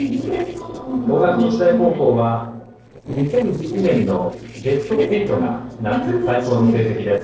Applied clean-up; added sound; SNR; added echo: neural separator model SepFormer DNS4.